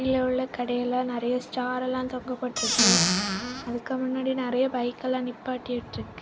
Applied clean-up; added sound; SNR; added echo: none; Squeak / Cupboard open or close; -4 dB; none.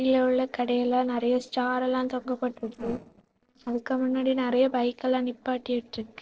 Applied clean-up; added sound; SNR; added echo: neural separator model SepFormer DNS4.